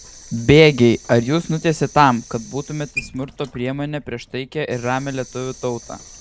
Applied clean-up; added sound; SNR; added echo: none; Sink (filling or washing) / Water tap, faucet; 19 dB; none.